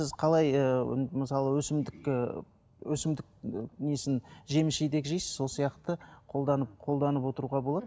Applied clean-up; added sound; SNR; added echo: none; none; none; none.